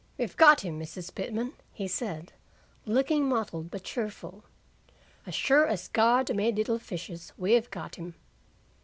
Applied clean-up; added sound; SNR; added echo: none; none; none; none.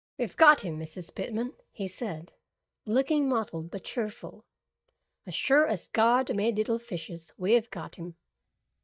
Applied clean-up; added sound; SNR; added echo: neural mask model DeepFilterNet 3.